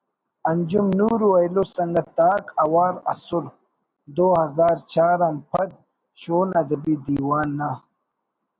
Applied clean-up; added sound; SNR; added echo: none; none; none; none.